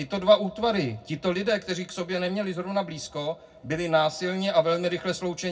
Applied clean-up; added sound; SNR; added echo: none; none; none; reverberation time 0.4 s.